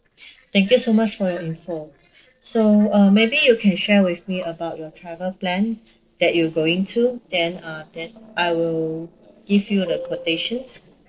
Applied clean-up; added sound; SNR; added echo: neural separator model SepFormer DNS4.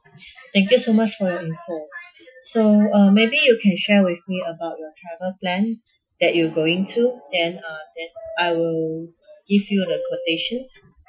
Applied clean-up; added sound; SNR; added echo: classical method Wiener filter.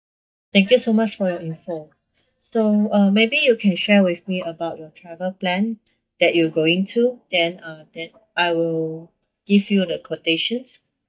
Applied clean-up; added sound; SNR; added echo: neural mask model DeepFilterNet 3.